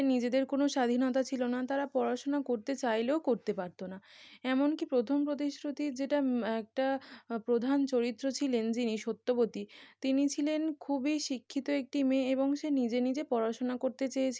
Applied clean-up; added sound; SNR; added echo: none; none; none; none.